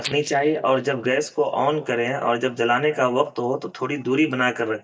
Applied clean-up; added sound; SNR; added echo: neural mask model DeepFilterNet 3.